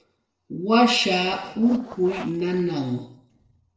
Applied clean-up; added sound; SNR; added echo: neural separator model SepFormer DNS4.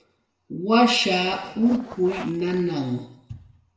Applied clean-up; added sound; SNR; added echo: none; Zipper (clothing); 17 dB; reverberation time 0.9 s.